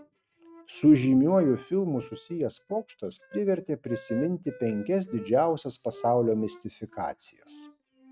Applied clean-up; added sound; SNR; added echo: neural mask model RNNoise.